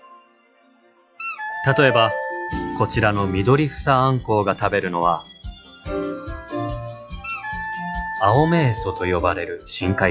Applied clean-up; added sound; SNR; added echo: classical method log-MMSE.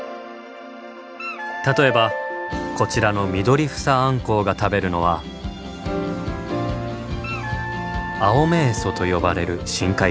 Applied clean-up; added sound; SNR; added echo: none; Wind instrument, woodwind instrument; 10 dB; none.